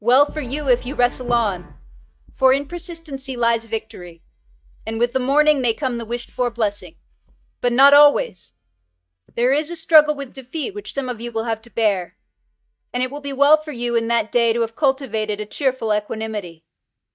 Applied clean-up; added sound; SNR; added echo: neural mask model DeepFilterNet 3.